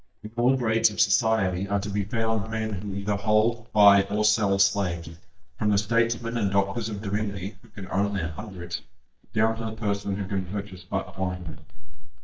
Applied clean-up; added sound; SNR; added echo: neural mask model DeepFilterNet 3.